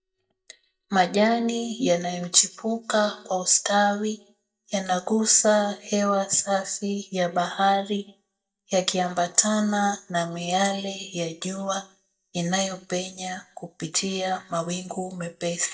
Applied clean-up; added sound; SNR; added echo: neural mask model DeepFilterNet 3.